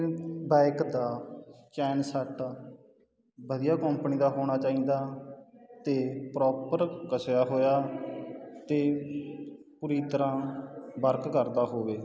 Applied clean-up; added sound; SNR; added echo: none; none; none; none.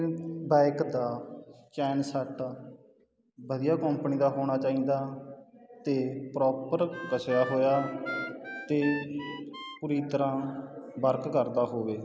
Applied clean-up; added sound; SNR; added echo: none; Harmonica; 11 dB; none.